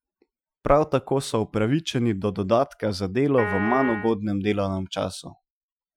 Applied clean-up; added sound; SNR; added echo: classical method Wiener filter.